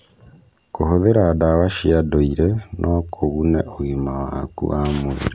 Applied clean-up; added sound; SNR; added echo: none; none; none; none.